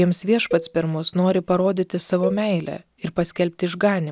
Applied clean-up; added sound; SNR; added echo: none; Cowbell; 14 dB; none.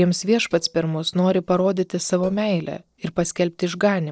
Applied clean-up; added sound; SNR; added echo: neural separator model SepFormer DNS4.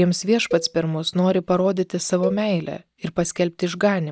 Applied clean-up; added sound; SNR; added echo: neural mask model DeepFilterNet 3.